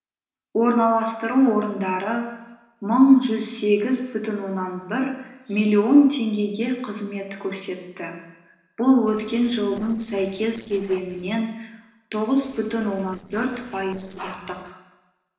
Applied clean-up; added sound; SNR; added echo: neural separator model SepFormer DNS4.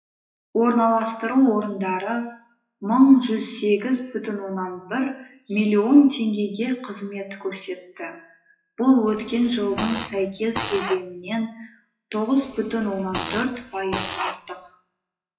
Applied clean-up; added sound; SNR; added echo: classical method WPE with log-MMSE.